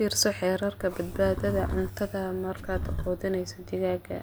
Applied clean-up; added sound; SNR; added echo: none; Livestock, farm animals, working animals; 7 dB; none.